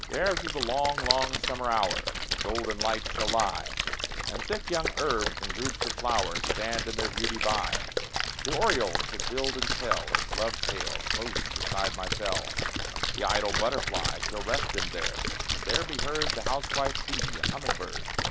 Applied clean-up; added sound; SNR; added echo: none; Splash, splatter; -2 dB; none.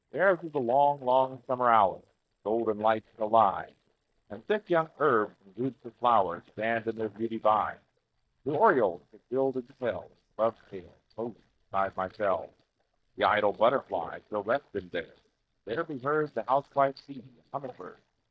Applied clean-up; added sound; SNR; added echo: neural mask model DeepFilterNet 3.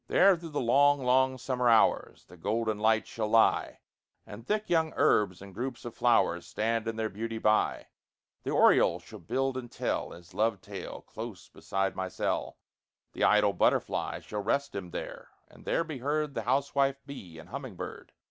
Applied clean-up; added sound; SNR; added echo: none; none; none; none.